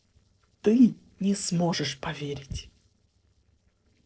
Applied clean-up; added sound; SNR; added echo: neural separator model SepFormer DNS4.